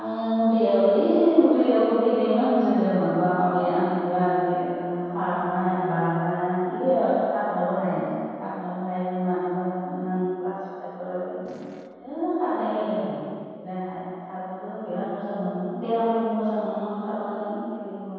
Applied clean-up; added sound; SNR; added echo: none; Fart; 18 dB; reverberation time 2.2 s.